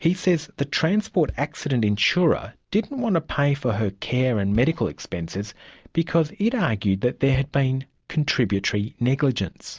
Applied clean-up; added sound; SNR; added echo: none; Bass drum; 19 dB; none.